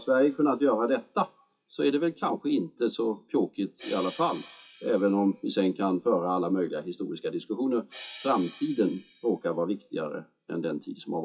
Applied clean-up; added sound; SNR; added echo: classical method WPE with log-MMSE.